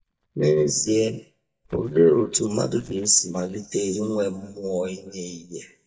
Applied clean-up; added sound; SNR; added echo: neural mask model DeepFilterNet 3.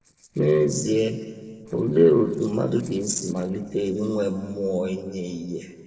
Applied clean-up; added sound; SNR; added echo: neural separator model SepFormer DNS4.